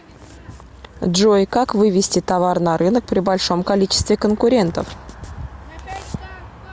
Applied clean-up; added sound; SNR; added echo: none; none; none; none.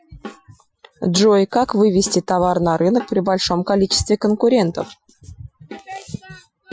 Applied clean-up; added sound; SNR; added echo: classical method Wiener filter.